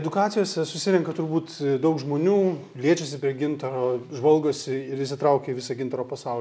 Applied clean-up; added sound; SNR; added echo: none; none; none; none.